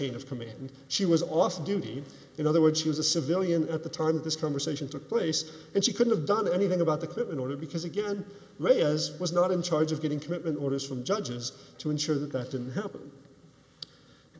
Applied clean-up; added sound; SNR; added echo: none; none; none; none.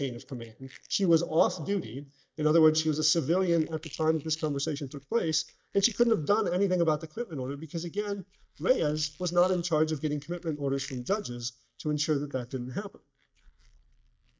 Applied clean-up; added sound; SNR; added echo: neural mask model DeepFilterNet 3.